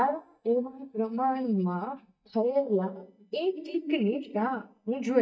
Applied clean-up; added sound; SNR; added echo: neural mask model DeepFilterNet 3.